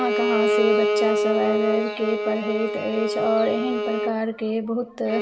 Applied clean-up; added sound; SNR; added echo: none; Bowed string instrument; -1 dB; reverberation time 1.9 s.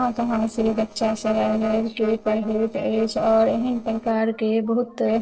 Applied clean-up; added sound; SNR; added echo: neural separator model SepFormer DNS4.